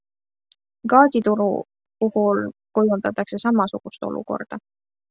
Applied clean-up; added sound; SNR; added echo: none; none; none; none.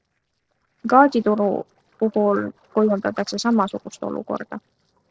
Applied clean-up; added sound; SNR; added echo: neural separator model SepFormer DNS4.